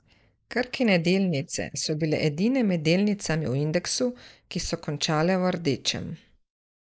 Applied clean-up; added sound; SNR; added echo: neural mask model Resemble Enhance denoiser.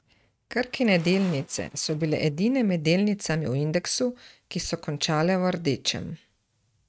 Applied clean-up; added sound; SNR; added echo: neural mask model RNNoise.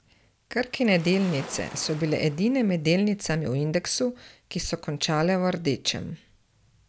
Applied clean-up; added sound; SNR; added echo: none; Waves, surf; 18 dB; none.